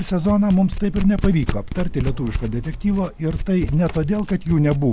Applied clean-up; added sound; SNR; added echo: none; Domestic sounds, home sounds; 6 dB; none.